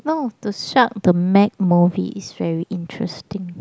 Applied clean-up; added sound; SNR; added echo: none; none; none; none.